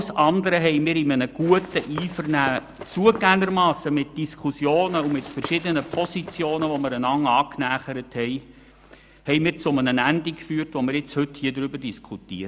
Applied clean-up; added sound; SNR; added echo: none; Run; 15 dB; none.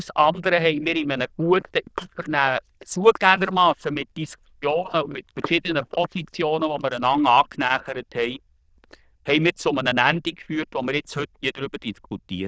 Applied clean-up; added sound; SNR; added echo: neural diffusion model UNIVERSE++.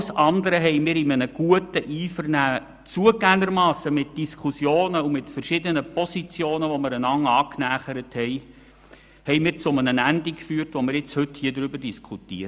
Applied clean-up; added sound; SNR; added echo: none; none; none; none.